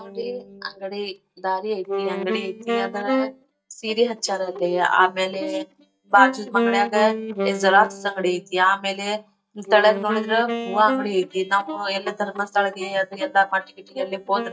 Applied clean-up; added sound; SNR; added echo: neural mask model DeepFilterNet 3.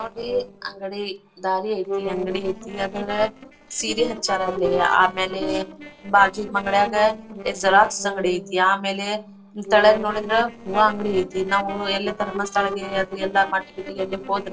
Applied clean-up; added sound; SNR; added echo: neural separator model SepFormer DNS4.